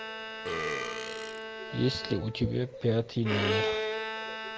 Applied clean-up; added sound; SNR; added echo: none; Bowed string instrument + Burping, eructation; 2 dB; none.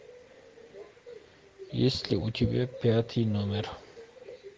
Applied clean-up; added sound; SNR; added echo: none; none; none; none.